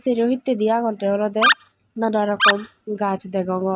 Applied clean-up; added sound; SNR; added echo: neural mask model RNNoise.